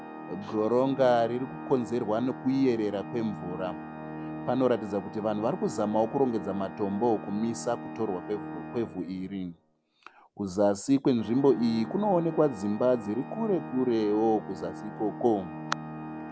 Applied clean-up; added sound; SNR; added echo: none; Organ; 11 dB; none.